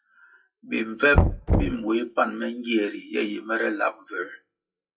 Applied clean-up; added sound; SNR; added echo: classical method WPE with log-MMSE.